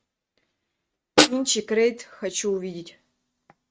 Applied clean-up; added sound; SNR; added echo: neural mask model RNNoise.